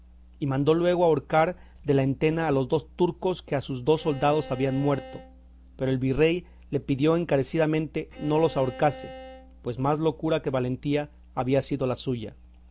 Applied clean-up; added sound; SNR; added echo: none; Bowed string instrument; 18 dB; none.